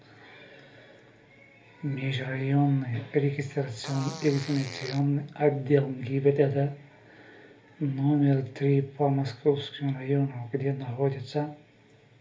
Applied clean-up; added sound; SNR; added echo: none; Fart; 16 dB; reverberation time 0.3 s.